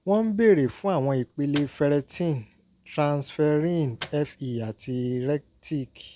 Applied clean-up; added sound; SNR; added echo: none; Microwave oven; 20 dB; none.